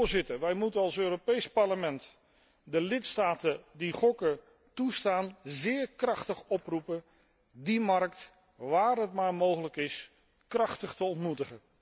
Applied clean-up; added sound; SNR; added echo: none; none; none; none.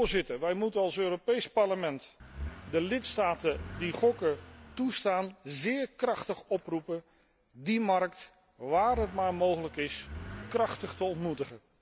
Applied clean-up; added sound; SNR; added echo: none; Accelerating, revving, vroom / Car; 13 dB; none.